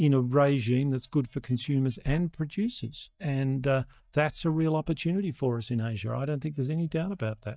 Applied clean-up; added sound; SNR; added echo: neural mask model DeepFilterNet 3.